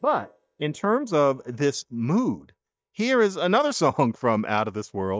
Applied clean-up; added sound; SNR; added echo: neural mask model DeepFilterNet 3.